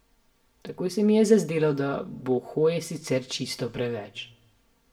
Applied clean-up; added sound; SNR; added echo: none; none; none; reverberation time 0.4 s.